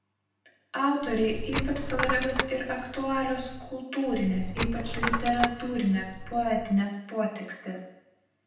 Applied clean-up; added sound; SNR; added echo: none; Coin (dropping); 3 dB; reverberation time 0.9 s.